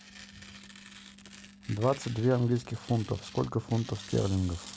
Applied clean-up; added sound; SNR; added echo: none; Tearing; 18 dB; none.